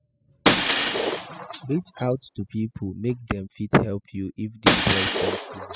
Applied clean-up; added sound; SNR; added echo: classical method spectral subtraction.